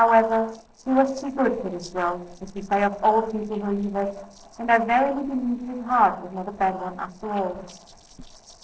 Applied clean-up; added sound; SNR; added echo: neural separator model SepFormer DNS4.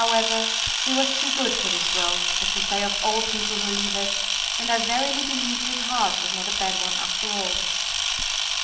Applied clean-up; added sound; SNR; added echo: none; Camera; -5 dB; reverberation time 0.7 s.